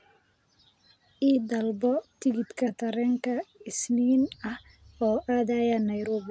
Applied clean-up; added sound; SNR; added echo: none; none; none; none.